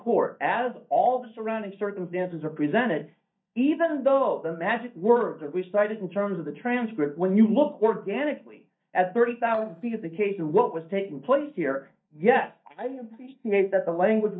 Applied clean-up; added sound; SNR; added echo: neural mask model DeepFilterNet 3.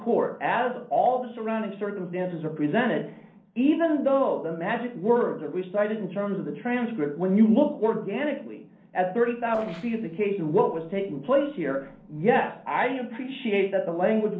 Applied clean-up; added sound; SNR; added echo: neural separator model SepFormer DNS4.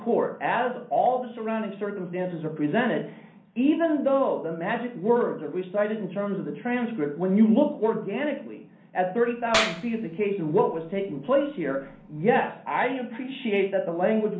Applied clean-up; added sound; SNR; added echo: none; Clapping; 9 dB; reverberation time 0.6 s.